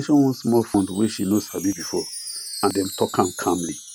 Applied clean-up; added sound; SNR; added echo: none; Wind chime; 13 dB; none.